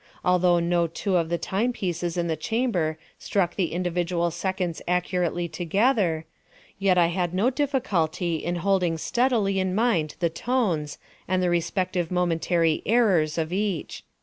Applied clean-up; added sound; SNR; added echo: none; none; none; none.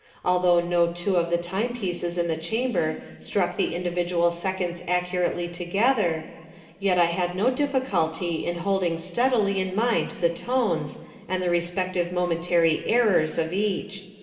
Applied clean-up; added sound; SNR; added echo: none; none; none; reverberation time 2.5 s.